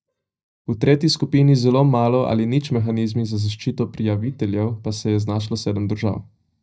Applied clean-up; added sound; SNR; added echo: neural mask model DeepFilterNet 3.